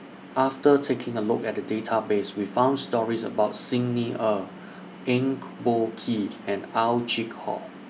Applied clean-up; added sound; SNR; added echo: none; none; none; none.